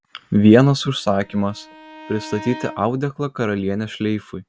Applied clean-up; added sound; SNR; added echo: none; Bowed string instrument; 19 dB; none.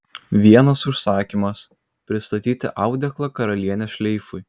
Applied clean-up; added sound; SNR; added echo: none; none; none; none.